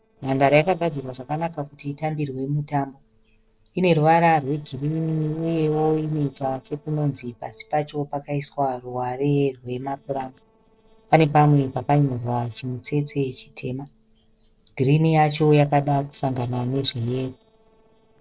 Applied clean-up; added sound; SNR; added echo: neural separator model SepFormer DNS4.